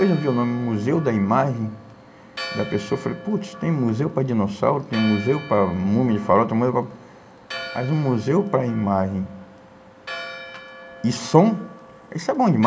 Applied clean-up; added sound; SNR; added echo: none; Church bell; 16 dB; reverberation time 0.3 s.